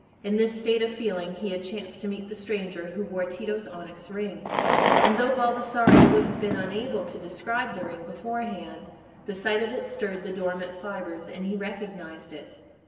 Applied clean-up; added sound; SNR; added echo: none; Fireworks; -1 dB; reverberation time 1.3 s.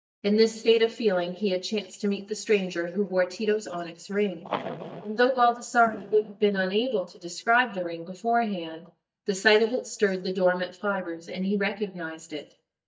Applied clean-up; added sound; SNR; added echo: neural mask model DeepFilterNet 3.